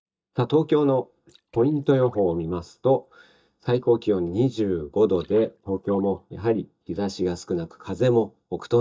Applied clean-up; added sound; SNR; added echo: neural mask model DeepFilterNet 3.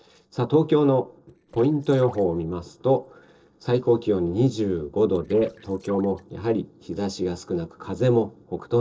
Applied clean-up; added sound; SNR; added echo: neural separator model SepFormer DNS4.